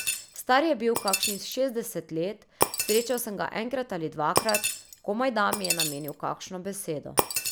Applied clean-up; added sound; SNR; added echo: none; Shatter; 3 dB; none.